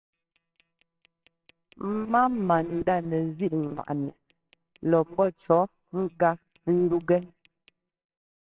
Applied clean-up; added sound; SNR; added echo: neural separator model SepFormer WHAMR!.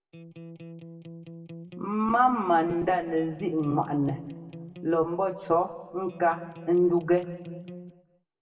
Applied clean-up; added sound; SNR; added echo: none; Electric guitar; 15 dB; reverberation time 1.4 s.